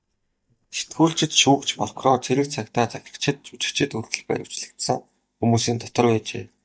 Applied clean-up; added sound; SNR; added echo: neural mask model DeepFilterNet 3.